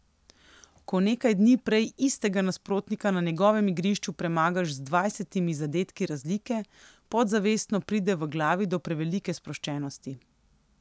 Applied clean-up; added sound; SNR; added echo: none; none; none; none.